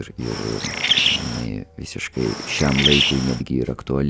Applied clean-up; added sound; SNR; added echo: none; Bird; -1 dB; none.